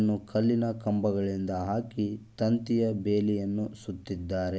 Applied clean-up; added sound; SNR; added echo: none; none; none; none.